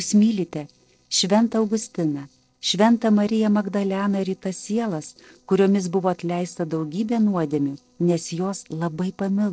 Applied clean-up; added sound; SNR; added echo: neural separator model SepFormer DNS4.